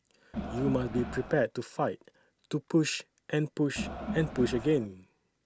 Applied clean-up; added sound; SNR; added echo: none; Crowd; 6 dB; none.